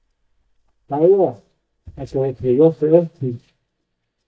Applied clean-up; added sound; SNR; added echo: neural mask model DeepFilterNet 3.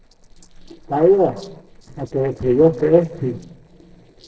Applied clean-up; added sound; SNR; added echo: neural separator model SepFormer DNS4.